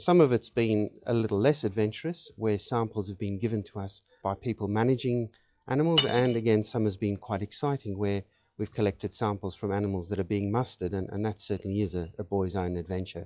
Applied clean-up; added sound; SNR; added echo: classical method log-MMSE.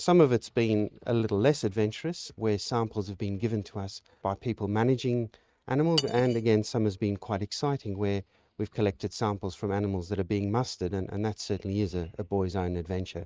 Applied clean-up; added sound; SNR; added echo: neural mask model RNNoise.